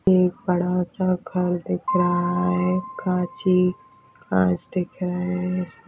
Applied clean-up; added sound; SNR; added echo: none; Piano; 10 dB; none.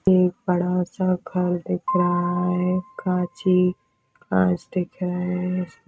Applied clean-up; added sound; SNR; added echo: neural mask model RNNoise.